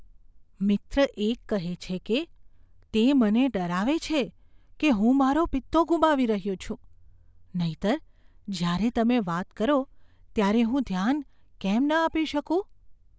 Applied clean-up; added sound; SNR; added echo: none; none; none; none.